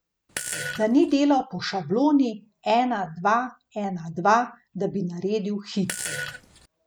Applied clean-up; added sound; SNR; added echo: none; Fart; 9 dB; none.